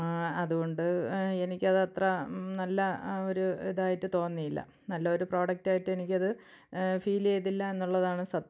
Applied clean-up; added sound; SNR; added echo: none; none; none; none.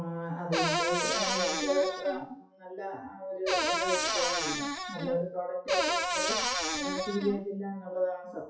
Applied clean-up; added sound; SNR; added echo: classical method WPE with log-MMSE.